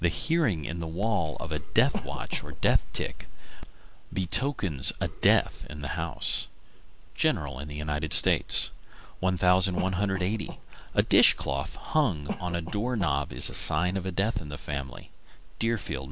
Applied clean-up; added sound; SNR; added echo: none; Cough; 16 dB; none.